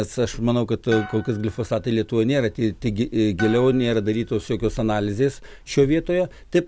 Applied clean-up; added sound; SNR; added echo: none; Harp; 17 dB; none.